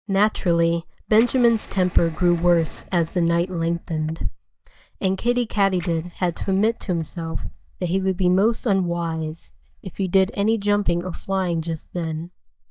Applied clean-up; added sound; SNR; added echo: neural mask model DeepFilterNet 3.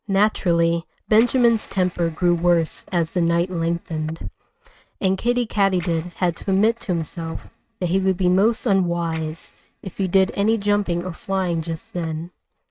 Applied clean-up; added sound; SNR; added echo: neural mask model RNNoise.